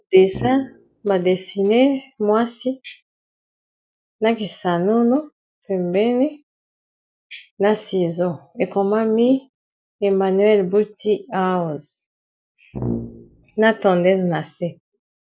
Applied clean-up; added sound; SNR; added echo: neural mask model DeepFilterNet 3.